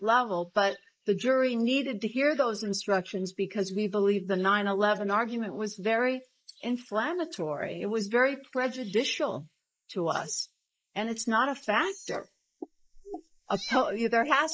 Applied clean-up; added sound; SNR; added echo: neural mask model Resemble Enhance denoiser.